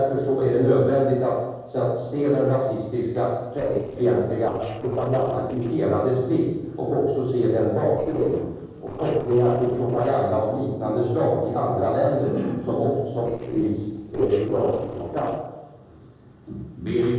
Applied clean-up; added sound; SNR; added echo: neural separator model SepFormer DNS4.